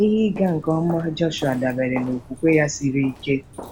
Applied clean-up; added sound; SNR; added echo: none; Walk, footsteps; 18 dB; none.